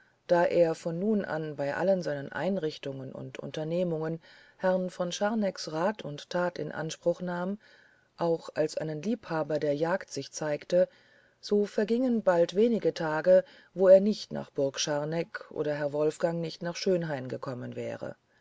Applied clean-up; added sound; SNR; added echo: none; none; none; none.